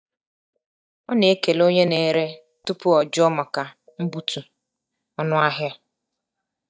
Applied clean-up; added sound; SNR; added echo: neural mask model DeepFilterNet 3.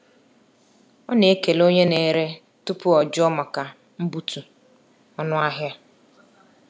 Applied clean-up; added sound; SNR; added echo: none; none; none; none.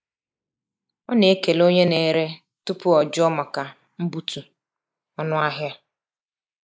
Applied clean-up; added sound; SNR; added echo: neural mask model Resemble Enhance denoiser.